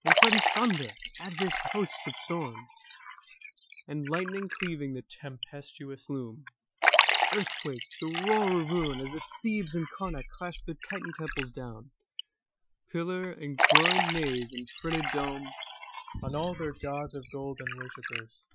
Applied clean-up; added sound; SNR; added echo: classical method Wiener filter.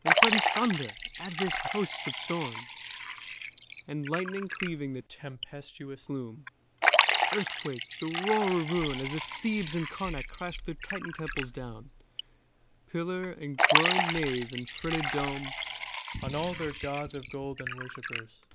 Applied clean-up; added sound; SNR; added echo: none; Liquid; -3 dB; none.